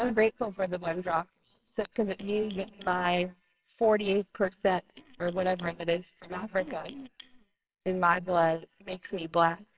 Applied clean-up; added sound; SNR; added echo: neural separator model SepFormer WHAMR!.